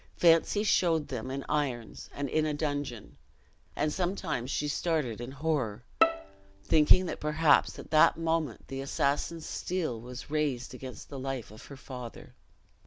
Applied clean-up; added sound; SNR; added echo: none; Bowed string instrument; 5 dB; none.